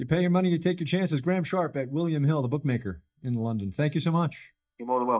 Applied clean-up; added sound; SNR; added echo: neural mask model DeepFilterNet 3.